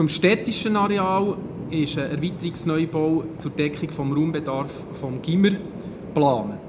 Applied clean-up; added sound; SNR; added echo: none; Bird vocalization, bird call, bird song; 11 dB; reverberation time 0.5 s.